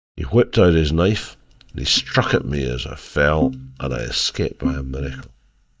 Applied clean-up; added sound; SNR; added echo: neural mask model DeepFilterNet 3.